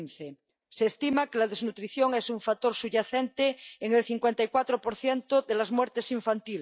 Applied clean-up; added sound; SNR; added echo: neural mask model DeepFilterNet 3.